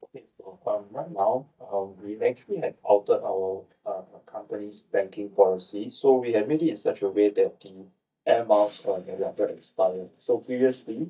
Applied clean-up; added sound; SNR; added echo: neural mask model DeepFilterNet 3.